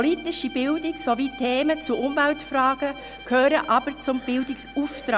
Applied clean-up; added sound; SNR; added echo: none; Bowed string instrument; 18 dB; none.